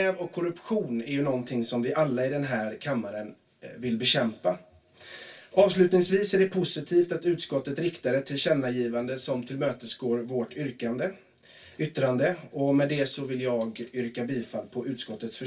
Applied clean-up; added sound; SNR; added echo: none; none; none; reverberation time 0.2 s.